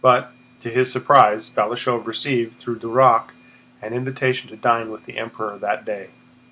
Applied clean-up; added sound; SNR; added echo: none; none; none; none.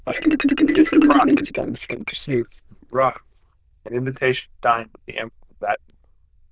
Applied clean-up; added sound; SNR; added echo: neural diffusion model UNIVERSE++.